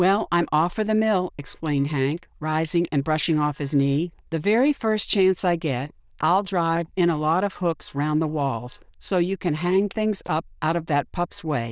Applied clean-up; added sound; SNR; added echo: neural diffusion model UNIVERSE++.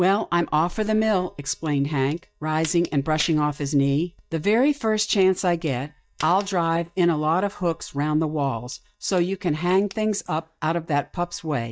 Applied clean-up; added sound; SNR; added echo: neural mask model DeepFilterNet 3.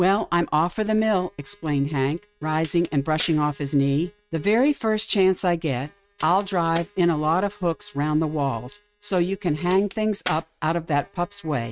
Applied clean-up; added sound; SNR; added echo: neural mask model RNNoise.